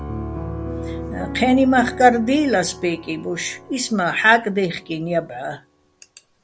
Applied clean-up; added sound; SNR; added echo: none; Piano; 12 dB; none.